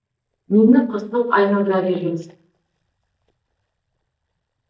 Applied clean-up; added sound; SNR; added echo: neural mask model DeepFilterNet 3.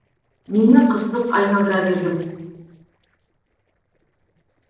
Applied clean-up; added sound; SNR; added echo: neural separator model SepFormer DNS4.